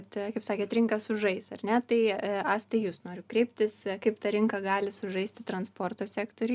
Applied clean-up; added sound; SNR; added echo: none; none; none; none.